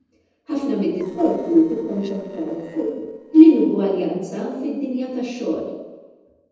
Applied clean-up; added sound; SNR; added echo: neural separator model SepFormer DNS4.